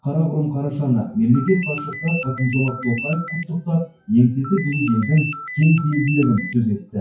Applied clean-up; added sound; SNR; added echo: classical method WPE with log-MMSE.